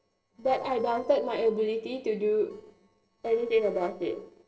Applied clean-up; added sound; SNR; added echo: neural separator model SepFormer DNS4.